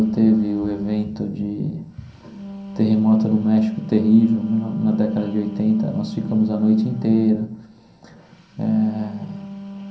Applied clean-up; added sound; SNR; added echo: none; Wind instrument, woodwind instrument; 13 dB; reverberation time 0.6 s.